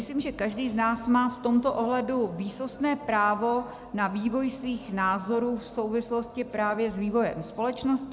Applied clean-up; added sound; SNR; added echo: none; none; none; none.